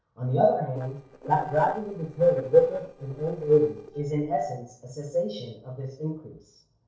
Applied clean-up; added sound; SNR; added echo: neural separator model SepFormer DNS4.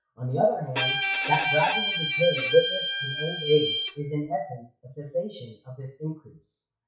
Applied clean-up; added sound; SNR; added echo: classical method WPE with log-MMSE.